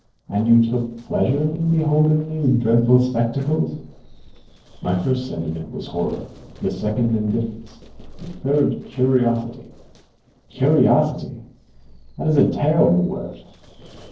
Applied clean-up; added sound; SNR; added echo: neural separator model SepFormer DNS4.